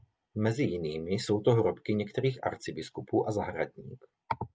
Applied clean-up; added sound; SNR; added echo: none; none; none; none.